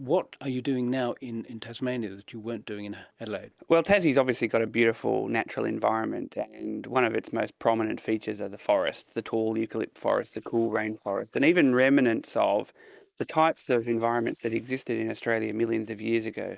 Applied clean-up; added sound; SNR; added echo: neural mask model Resemble Enhance denoiser.